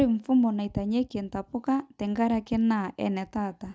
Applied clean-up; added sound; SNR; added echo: none; none; none; none.